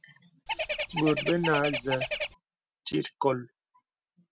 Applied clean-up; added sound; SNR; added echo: none; Bird; 0 dB; none.